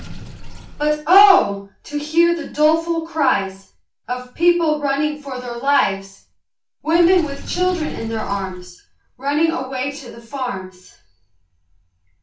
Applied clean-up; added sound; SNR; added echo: none; Sink (filling or washing) / Water; 17 dB; reverberation time 0.2 s.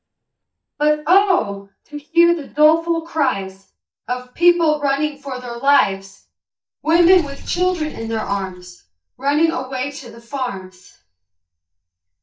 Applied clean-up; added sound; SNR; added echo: neural mask model DeepFilterNet 3.